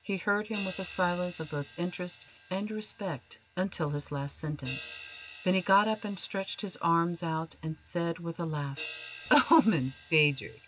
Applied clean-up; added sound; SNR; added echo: none; Crash cymbal; 16 dB; none.